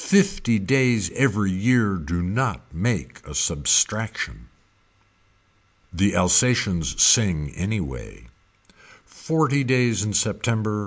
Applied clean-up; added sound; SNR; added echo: none; none; none; none.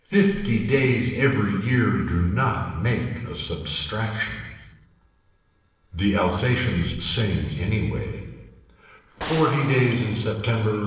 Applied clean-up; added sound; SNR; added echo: neural separator model SepFormer DNS4.